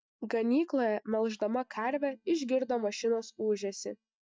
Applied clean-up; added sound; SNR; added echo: neural mask model DeepFilterNet 3.